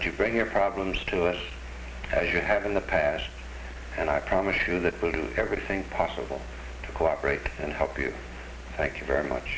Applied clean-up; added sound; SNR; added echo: none; none; none; none.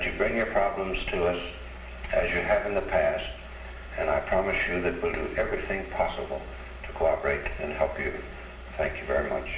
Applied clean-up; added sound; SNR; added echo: none; Burping, eructation; 20 dB; reverberation time 0.8 s.